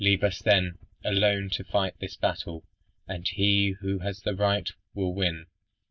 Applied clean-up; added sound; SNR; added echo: neural mask model DeepFilterNet 3.